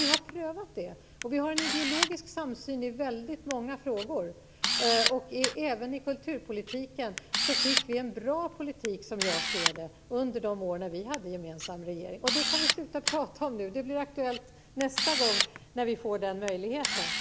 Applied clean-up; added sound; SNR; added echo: none; Camera; 1 dB; none.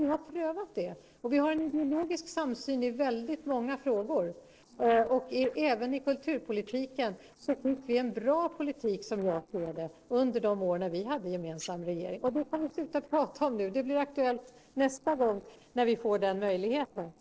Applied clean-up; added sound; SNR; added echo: neural separator model SepFormer DNS4.